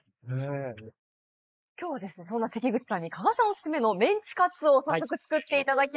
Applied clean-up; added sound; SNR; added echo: neural mask model Resemble Enhance denoiser.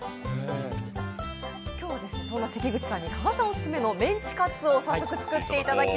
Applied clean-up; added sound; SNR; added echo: none; Bass guitar; 18 dB; none.